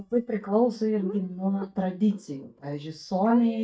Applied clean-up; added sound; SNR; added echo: neural mask model DeepFilterNet 3.